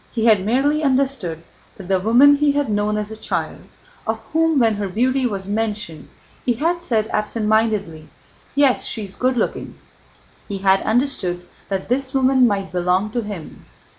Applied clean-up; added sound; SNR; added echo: none; none; none; none.